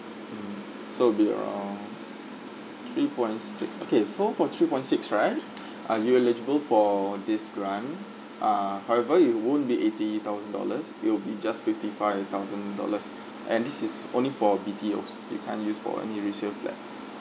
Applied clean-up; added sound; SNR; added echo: none; none; none; none.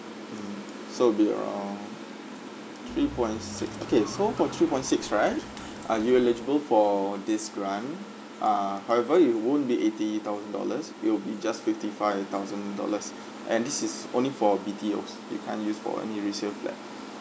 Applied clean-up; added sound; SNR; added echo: none; Car; 16 dB; none.